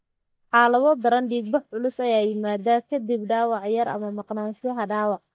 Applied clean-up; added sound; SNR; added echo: neural mask model DeepFilterNet 3.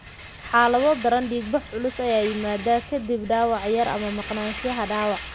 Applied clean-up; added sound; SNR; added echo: none; Rattle; 10 dB; none.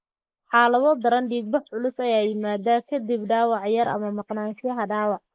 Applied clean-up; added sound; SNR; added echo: neural mask model Resemble Enhance denoiser.